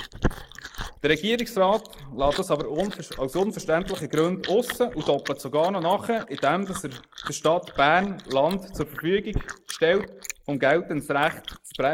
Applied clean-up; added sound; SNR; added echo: neural mask model Resemble Enhance denoiser.